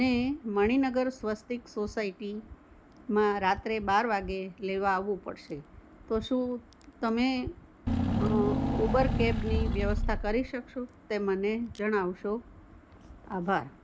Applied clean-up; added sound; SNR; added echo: none; Engine / Car; -2 dB; none.